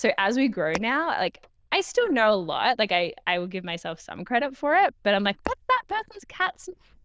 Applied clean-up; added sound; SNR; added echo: neural diffusion model UNIVERSE++.